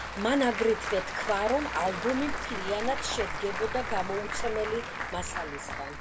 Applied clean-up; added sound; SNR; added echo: none; Applause / Crowd; 4 dB; none.